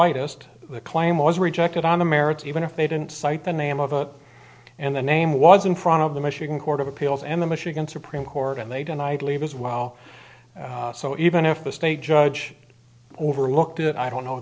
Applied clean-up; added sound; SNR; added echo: none; none; none; none.